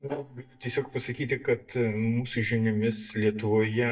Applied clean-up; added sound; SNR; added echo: neural mask model DeepFilterNet 3.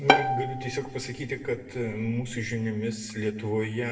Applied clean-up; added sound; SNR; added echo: none; Bowed string instrument; -1 dB; reverberation time 0.9 s.